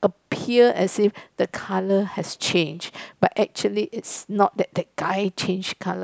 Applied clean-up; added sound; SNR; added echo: none; none; none; none.